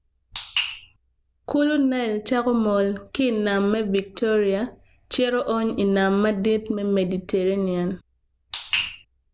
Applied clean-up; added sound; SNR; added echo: none; none; none; none.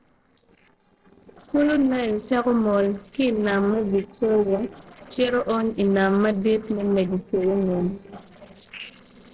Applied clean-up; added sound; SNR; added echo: neural separator model SepFormer DNS4.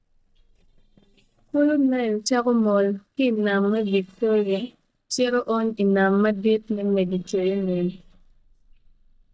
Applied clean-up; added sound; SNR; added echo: neural mask model DeepFilterNet 3.